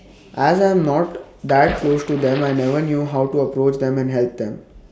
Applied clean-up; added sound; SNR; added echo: none; Splash, splatter; 15 dB; none.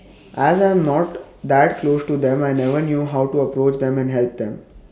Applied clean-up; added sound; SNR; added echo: none; none; none; none.